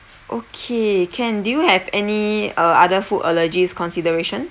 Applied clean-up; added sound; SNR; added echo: none; none; none; none.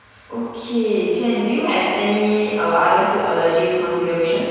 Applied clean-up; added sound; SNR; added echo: none; none; none; reverberation time 1.9 s.